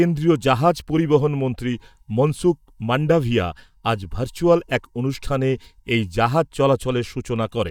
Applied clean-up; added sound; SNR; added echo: neural mask model DeepFilterNet 3.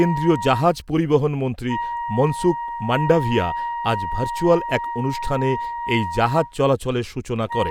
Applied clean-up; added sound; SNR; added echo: none; Wind instrument, woodwind instrument; 7 dB; none.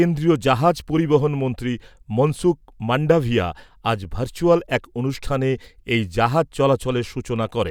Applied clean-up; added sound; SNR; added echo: none; none; none; none.